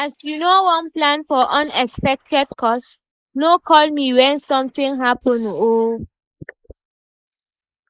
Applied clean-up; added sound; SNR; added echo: neural mask model Resemble Enhance denoiser.